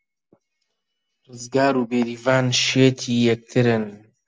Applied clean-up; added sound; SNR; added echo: none; none; none; none.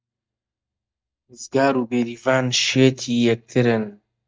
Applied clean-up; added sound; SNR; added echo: neural mask model DeepFilterNet 3.